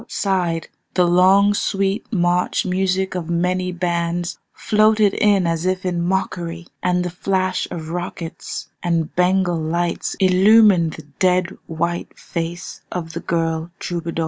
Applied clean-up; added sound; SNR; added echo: none; none; none; none.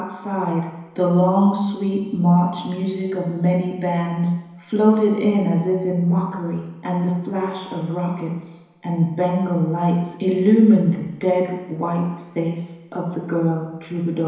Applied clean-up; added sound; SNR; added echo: none; none; none; reverberation time 1.0 s.